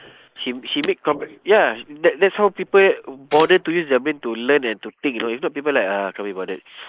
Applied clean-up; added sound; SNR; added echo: neural mask model Resemble Enhance denoiser.